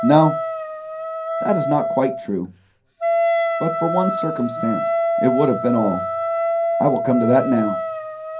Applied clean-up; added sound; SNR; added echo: none; Wind instrument, woodwind instrument; 1 dB; reverberation time 0.3 s.